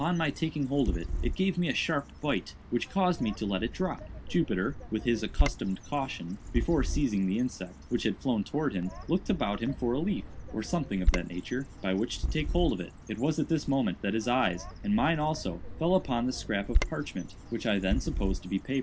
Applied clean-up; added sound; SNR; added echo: none; Bird vocalization, bird call, bird song; 5 dB; none.